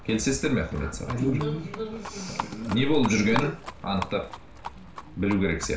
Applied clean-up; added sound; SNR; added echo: none; Livestock, farm animals, working animals; 12 dB; reverberation time 0.3 s.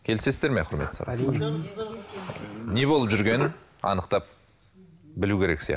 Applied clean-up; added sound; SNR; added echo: none; none; none; none.